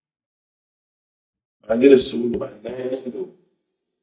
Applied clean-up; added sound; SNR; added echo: neural mask model DeepFilterNet 3.